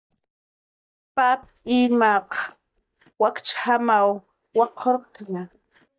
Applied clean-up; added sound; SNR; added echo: neural mask model DeepFilterNet 3.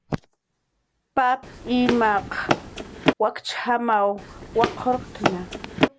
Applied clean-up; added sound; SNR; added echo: none; Run; 2 dB; none.